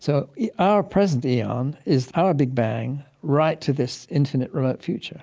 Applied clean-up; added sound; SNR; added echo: none; none; none; none.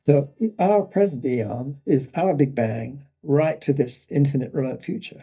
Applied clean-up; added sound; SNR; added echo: neural mask model DeepFilterNet 3.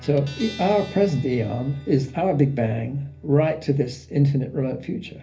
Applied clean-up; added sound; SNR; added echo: none; Guitar; 20 dB; reverberation time 0.3 s.